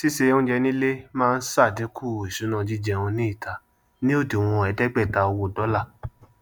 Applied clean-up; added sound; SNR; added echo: none; none; none; none.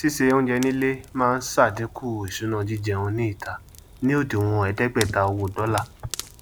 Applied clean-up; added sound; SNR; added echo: none; Crackle; 18 dB; none.